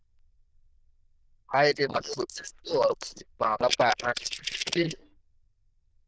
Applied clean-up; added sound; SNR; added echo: neural diffusion model UNIVERSE++.